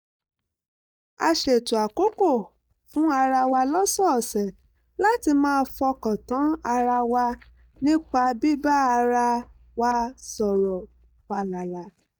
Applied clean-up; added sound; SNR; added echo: neural mask model DeepFilterNet 3.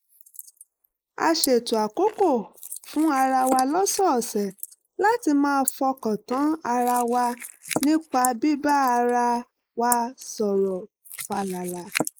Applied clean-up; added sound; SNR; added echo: neural mask model Resemble Enhance denoiser.